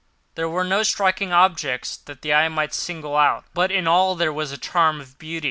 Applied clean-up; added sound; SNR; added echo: none; none; none; none.